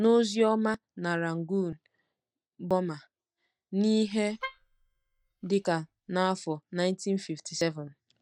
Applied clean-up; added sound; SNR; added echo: neural mask model DeepFilterNet 3.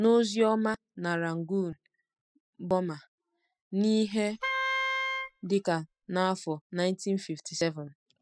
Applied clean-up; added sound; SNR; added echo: classical method spectral subtraction.